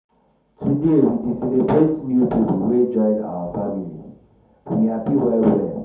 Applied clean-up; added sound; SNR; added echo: none; none; none; reverberation time 0.6 s.